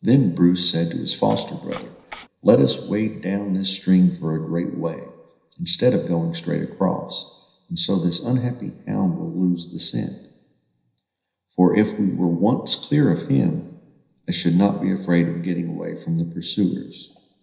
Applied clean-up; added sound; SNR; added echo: none; Domestic sounds, home sounds; 19 dB; reverberation time 0.9 s.